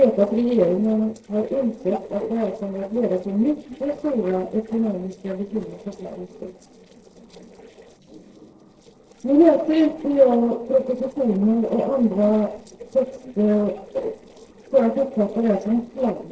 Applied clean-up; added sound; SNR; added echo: neural separator model SepFormer DNS4.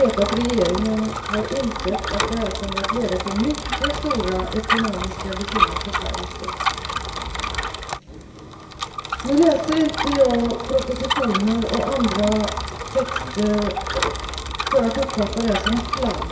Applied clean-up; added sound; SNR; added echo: none; Bicycle; 3 dB; reverberation time 0.9 s.